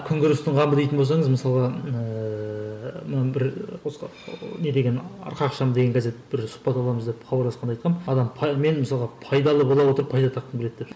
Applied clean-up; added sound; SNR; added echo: none; none; none; none.